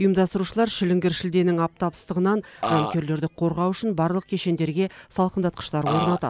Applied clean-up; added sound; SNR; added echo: none; Burping, eructation; 2 dB; none.